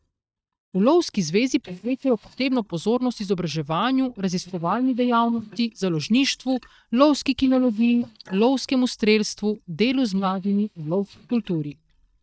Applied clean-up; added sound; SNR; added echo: neural mask model DeepFilterNet 3.